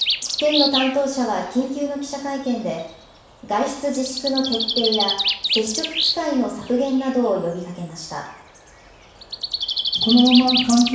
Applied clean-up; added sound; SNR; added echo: none; Bird; 4 dB; reverberation time 0.7 s.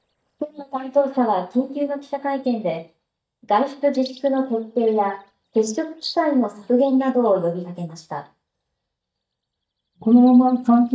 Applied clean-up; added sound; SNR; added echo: neural mask model DeepFilterNet 3.